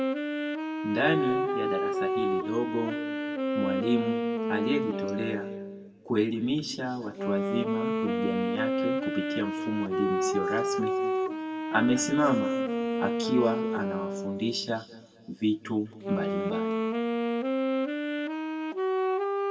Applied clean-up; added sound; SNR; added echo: none; Wind instrument, woodwind instrument; -2 dB; reverberation time 1.6 s.